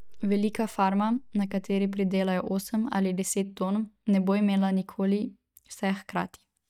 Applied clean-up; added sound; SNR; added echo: neural mask model DeepFilterNet 3.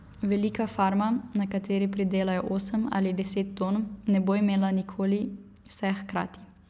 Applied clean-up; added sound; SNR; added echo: none; none; none; none.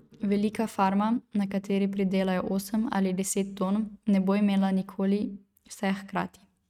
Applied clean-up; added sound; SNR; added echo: neural mask model RNNoise.